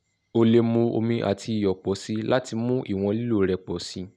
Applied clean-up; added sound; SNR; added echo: none; none; none; none.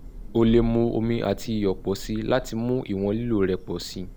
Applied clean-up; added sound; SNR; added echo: none; Thunder / Rain; 12 dB; none.